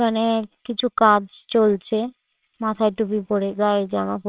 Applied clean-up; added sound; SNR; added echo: neural separator model SepFormer WHAMR!.